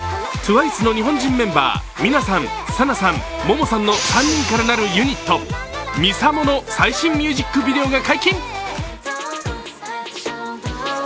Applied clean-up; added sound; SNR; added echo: none; none; none; none.